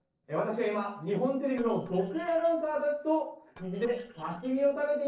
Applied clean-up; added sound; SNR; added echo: neural separator model SepFormer DNS4.